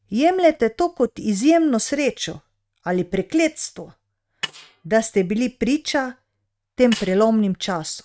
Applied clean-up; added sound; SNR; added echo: neural mask model RNNoise.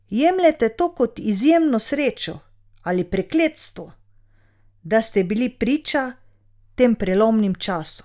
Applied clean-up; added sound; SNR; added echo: none; none; none; none.